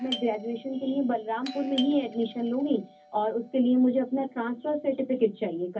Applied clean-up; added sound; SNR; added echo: none; Doorbell; 17 dB; reverberation time 0.3 s.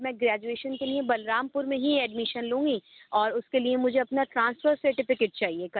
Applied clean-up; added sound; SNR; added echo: none; none; none; none.